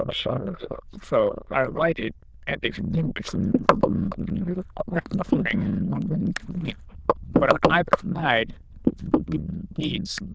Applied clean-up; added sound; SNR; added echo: neural diffusion model UNIVERSE++.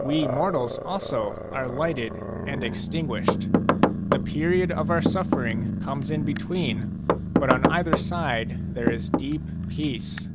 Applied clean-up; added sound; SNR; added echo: none; Growling + Knock / Wood; -2 dB; none.